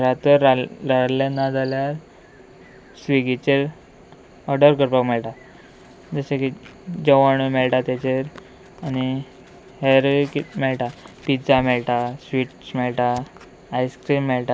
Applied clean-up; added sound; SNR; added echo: none; none; none; none.